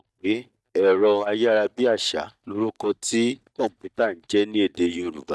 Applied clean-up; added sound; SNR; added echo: neural mask model DeepFilterNet 3.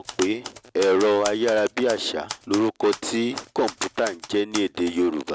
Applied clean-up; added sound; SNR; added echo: none; Typewriter; 13 dB; none.